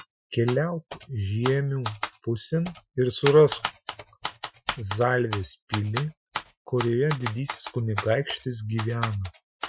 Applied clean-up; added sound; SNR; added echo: classical method Wiener filter.